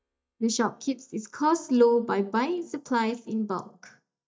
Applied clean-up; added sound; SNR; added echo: neural mask model DeepFilterNet 3.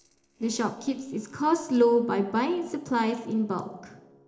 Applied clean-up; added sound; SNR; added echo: neural separator model SepFormer DNS4.